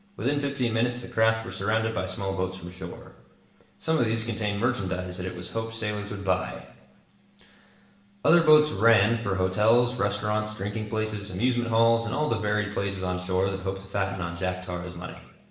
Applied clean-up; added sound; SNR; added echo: none; none; none; reverberation time 0.8 s.